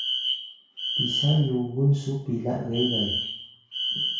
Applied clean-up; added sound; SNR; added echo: none; Alarm; 3 dB; reverberation time 0.6 s.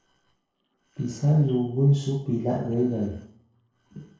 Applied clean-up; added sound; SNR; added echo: neural separator model SepFormer DNS4.